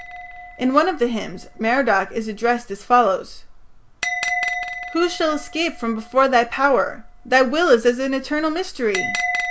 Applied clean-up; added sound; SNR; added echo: none; Bell; 10 dB; none.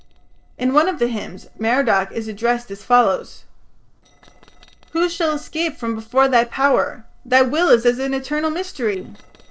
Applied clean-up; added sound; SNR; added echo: neural separator model SepFormer DNS4.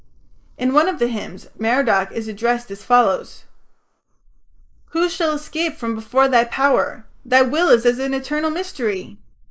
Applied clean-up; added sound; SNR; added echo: neural mask model Resemble Enhance denoiser.